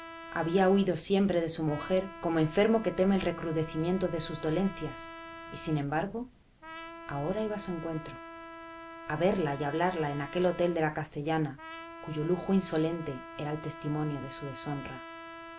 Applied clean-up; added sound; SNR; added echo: none; Trumpet; 15 dB; none.